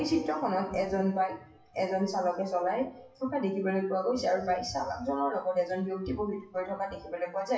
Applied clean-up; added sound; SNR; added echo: classical method WPE with log-MMSE.